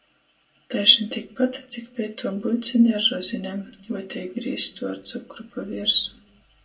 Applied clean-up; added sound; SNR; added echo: none; none; none; reverberation time 0.2 s.